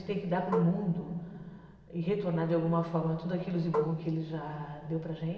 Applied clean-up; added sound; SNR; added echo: none; Marimba, xylophone; 6 dB; reverberation time 2.4 s.